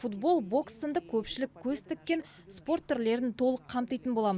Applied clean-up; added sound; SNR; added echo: none; none; none; none.